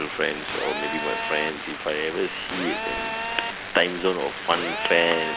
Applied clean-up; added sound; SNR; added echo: none; Telephone; 4 dB; none.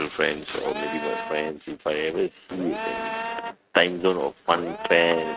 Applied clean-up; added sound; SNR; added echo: neural mask model RNNoise.